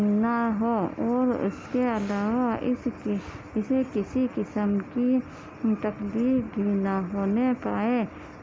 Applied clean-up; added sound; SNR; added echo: none; none; none; none.